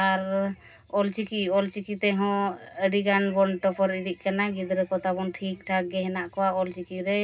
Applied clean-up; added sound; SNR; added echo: none; none; none; reverberation time 0.2 s.